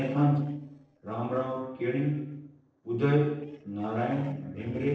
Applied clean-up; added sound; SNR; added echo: neural separator model SepFormer DNS4.